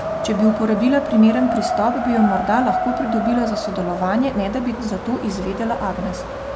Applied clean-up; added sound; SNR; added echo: none; Wind; 5 dB; none.